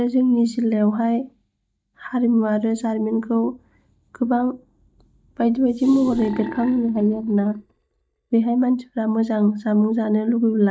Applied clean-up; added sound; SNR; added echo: neural mask model DeepFilterNet 3.